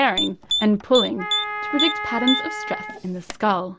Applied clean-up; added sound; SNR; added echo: none; Typing + Wind instrument, woodwind instrument; 3 dB; none.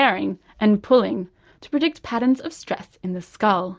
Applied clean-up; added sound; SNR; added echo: none; none; none; none.